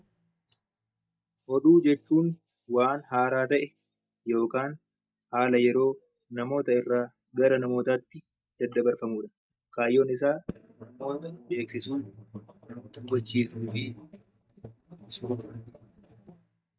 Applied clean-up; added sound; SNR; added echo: neural mask model DeepFilterNet 3.